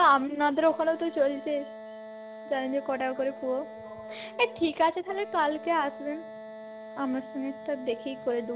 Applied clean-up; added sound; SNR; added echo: none; Wind instrument, woodwind instrument; 14 dB; none.